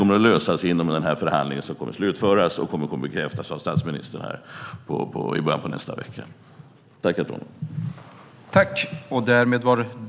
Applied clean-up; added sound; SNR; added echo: none; none; none; none.